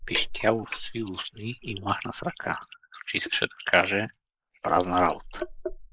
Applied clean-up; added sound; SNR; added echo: neural mask model Resemble Enhance denoiser.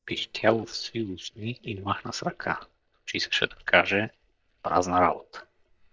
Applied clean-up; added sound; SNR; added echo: neural mask model DeepFilterNet 3.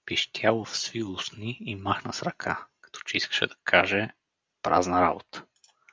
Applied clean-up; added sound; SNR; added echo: none; none; none; none.